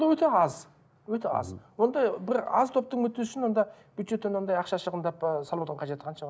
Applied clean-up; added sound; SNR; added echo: none; none; none; none.